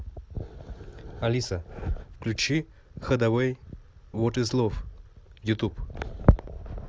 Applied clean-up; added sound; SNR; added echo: none; none; none; none.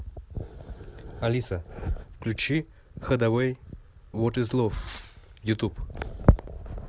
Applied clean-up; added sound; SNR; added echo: none; Fireworks; 18 dB; none.